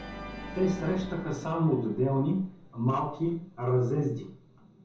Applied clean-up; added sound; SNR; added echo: none; Organ; 15 dB; reverberation time 0.6 s.